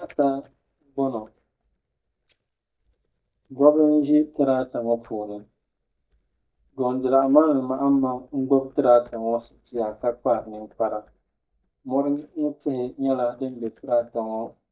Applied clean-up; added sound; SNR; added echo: neural mask model DeepFilterNet 3.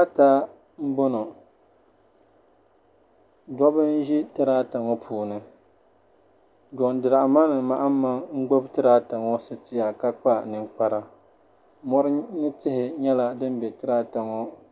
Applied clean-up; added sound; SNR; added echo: none; none; none; none.